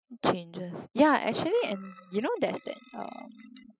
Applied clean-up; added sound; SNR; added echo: classical method spectral subtraction.